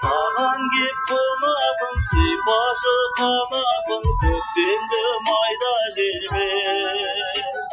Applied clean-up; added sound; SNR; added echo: classical method Wiener filter.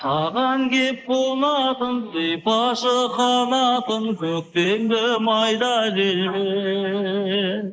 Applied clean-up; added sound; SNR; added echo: neural mask model Resemble Enhance denoiser.